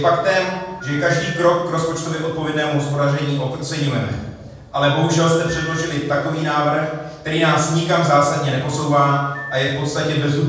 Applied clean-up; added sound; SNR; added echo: none; Telephone; 13 dB; reverberation time 1.2 s.